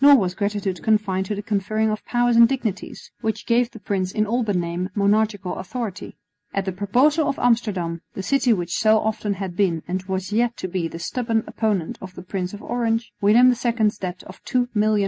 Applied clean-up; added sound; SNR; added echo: none; none; none; none.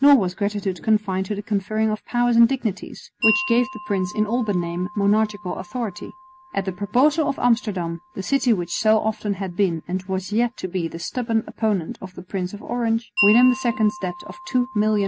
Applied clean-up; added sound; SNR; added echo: none; Wind chime; 13 dB; none.